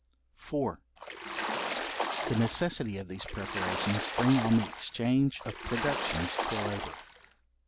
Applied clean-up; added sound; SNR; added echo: none; Water / Splash, splatter; 3 dB; none.